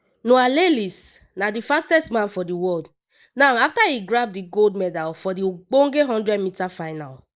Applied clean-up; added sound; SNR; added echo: neural mask model Resemble Enhance denoiser.